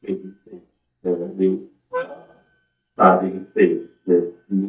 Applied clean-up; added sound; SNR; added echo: neural mask model DeepFilterNet 3.